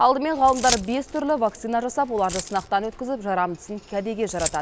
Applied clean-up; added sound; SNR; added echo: none; Keys jangling; 12 dB; none.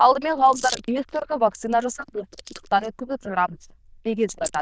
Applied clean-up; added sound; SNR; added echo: neural diffusion model UNIVERSE++.